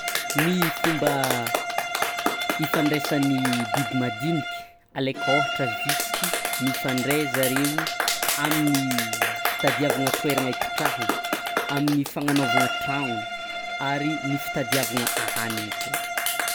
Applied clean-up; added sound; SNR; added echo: none; Bowed string instrument + Clapping; -1 dB; none.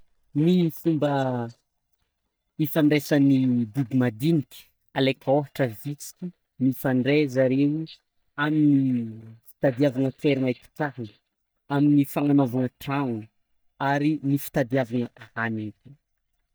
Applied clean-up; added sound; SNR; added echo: neural mask model DeepFilterNet 3.